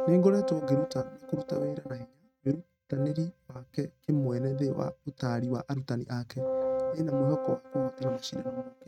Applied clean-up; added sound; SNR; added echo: neural mask model RNNoise.